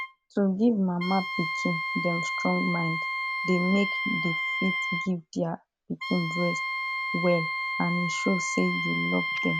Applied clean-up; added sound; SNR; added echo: none; Wind instrument, woodwind instrument; 2 dB; none.